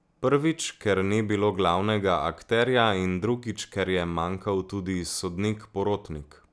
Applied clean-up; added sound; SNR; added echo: none; none; none; none.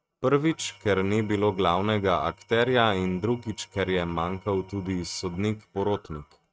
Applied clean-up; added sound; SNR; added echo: neural mask model RNNoise.